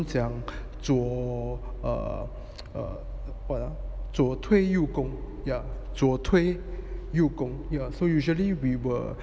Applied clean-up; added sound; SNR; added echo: none; none; none; none.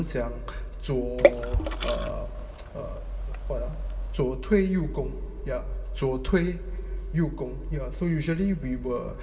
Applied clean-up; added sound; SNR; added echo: none; Water / Splash, splatter; 1 dB; reverberation time 0.8 s.